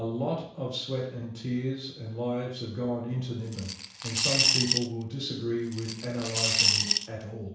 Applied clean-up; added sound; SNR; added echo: none; Coin (dropping) / Glass; -4 dB; reverberation time 0.7 s.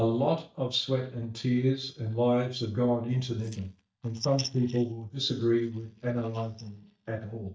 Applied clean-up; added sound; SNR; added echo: neural mask model DeepFilterNet 3.